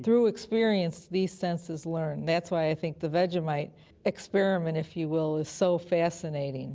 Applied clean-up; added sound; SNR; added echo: none; none; none; none.